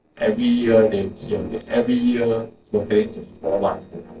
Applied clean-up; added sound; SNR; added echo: neural separator model SepFormer DNS4.